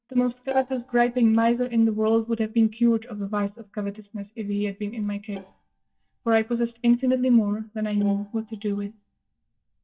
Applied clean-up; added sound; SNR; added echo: neural mask model DeepFilterNet 3.